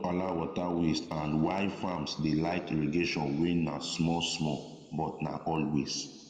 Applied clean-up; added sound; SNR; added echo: none; none; none; reverberation time 1.7 s.